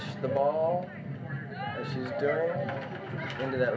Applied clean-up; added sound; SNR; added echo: none; Wind instrument, woodwind instrument; 18 dB; reverberation time 0.3 s.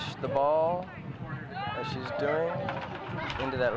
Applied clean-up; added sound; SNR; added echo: none; none; none; none.